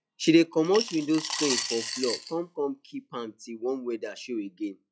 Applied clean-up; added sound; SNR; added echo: classical method log-MMSE.